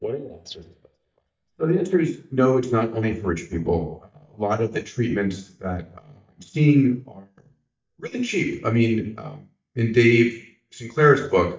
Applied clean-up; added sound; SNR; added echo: neural mask model DeepFilterNet 3.